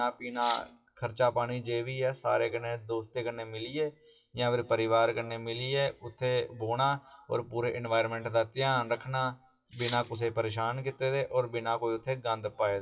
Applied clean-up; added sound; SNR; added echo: classical method WPE with log-MMSE.